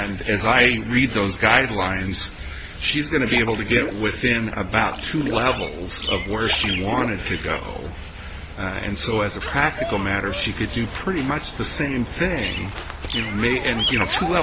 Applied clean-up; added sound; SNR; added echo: none; Bird vocalization, bird call, bird song + Splash, splatter; 10 dB; none.